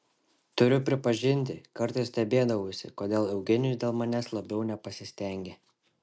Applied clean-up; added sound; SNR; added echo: none; none; none; none.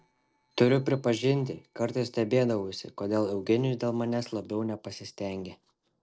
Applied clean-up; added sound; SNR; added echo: neural separator model SepFormer DNS4.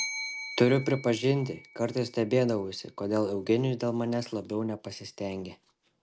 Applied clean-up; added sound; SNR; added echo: none; Bell; 15 dB; none.